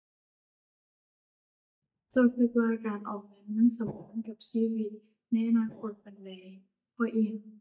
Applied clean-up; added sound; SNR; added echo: neural mask model DeepFilterNet 3.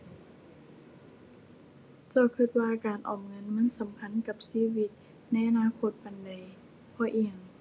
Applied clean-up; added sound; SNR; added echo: none; none; none; none.